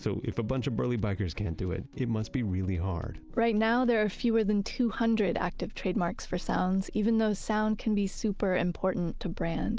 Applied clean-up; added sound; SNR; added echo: none; none; none; none.